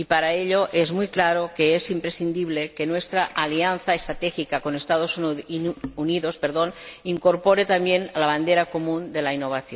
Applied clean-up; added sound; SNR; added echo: none; none; none; none.